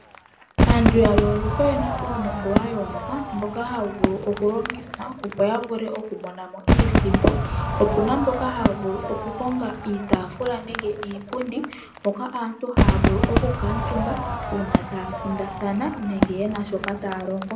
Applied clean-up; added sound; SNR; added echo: none; Crowd / Fireworks; -1 dB; reverberation time 0.4 s.